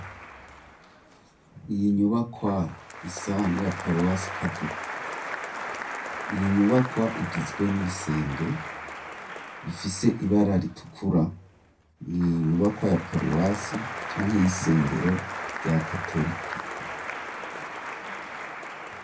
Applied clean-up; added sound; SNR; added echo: none; Applause; 9 dB; reverberation time 0.3 s.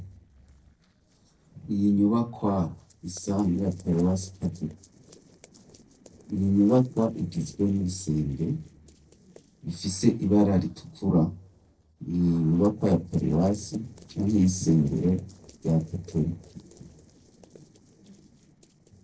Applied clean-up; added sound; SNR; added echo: neural separator model SepFormer DNS4.